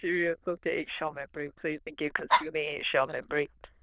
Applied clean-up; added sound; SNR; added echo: neural diffusion model UNIVERSE++.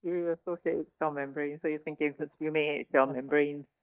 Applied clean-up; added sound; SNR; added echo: neural mask model DeepFilterNet 3.